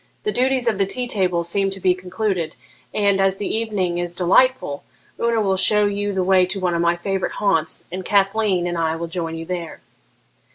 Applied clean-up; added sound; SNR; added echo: none; none; none; none.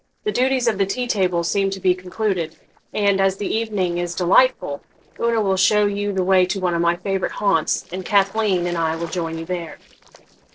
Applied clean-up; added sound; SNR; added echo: neural separator model SepFormer DNS4.